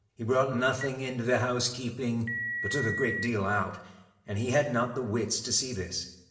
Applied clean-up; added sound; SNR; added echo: none; Telephone; 7 dB; reverberation time 0.8 s.